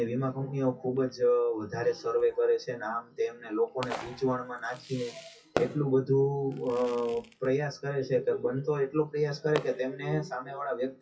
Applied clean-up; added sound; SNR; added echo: classical method WPE with log-MMSE.